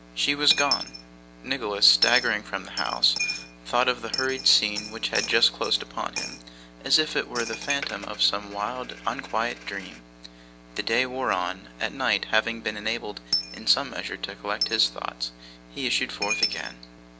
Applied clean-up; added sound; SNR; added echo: none; Coin (dropping); 8 dB; none.